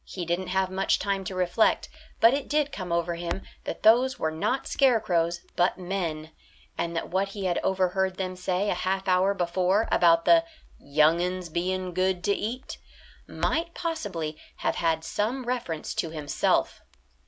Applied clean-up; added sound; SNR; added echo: none; Crackle; 19 dB; none.